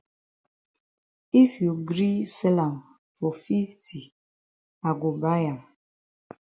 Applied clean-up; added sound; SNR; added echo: none; none; none; none.